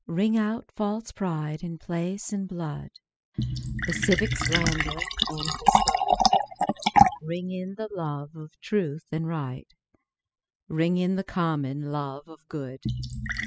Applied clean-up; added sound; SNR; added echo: classical method spectral subtraction.